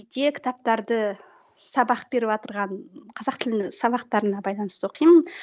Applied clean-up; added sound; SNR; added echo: none; none; none; none.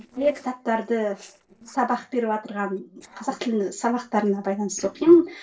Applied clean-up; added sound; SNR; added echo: neural separator model SepFormer DNS4.